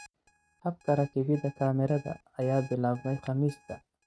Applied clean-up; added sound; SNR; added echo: neural mask model RNNoise.